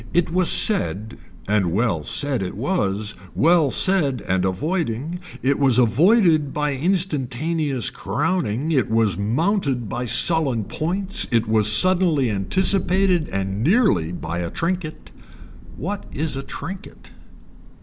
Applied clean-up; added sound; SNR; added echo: none; Thunder; 12 dB; none.